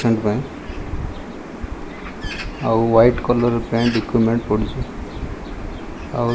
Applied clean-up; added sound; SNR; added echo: none; Bird; 18 dB; none.